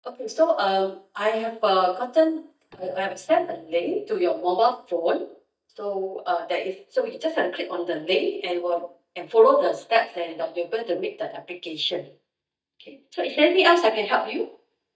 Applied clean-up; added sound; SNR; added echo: neural mask model DeepFilterNet 3.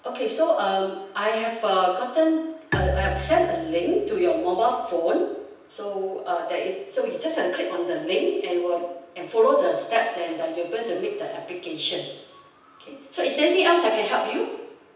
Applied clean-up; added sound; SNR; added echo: none; Bowed string instrument; 8 dB; reverberation time 0.9 s.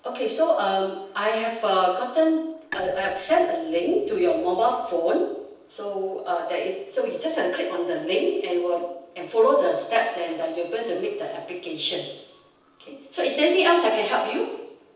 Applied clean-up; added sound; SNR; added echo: neural separator model SepFormer DNS4.